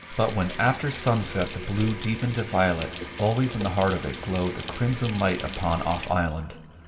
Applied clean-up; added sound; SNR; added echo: none; Sink (filling or washing) / Water tap, faucet; 10 dB; reverberation time 2.0 s.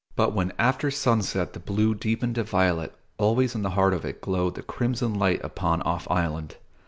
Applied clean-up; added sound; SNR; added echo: none; none; none; none.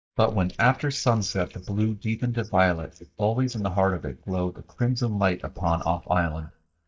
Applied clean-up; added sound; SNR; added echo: neural mask model DeepFilterNet 3.